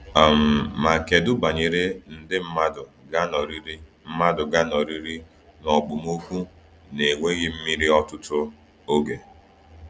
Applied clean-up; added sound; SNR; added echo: none; none; none; none.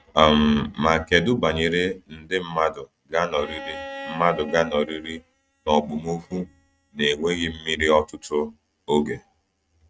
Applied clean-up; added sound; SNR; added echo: neural mask model RNNoise.